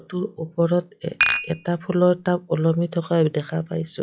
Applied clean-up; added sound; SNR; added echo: classical method log-MMSE.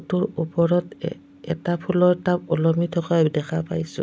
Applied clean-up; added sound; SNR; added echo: none; none; none; none.